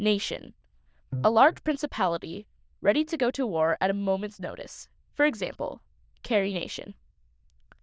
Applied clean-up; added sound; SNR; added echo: neural diffusion model UNIVERSE++.